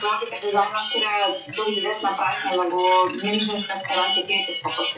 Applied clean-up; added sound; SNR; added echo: classical method WPE with log-MMSE.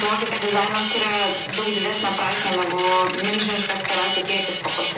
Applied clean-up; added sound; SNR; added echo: none; Printer; -4 dB; reverberation time 0.6 s.